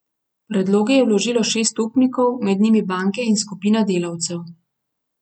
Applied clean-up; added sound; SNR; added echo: none; none; none; none.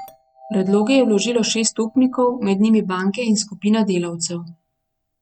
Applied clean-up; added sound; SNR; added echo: neural mask model RNNoise.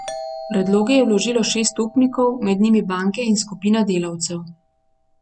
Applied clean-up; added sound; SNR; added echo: none; Doorbell; 18 dB; none.